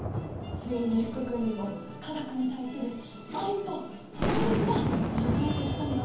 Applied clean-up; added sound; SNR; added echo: none; Boom; 0 dB; reverberation time 1.3 s.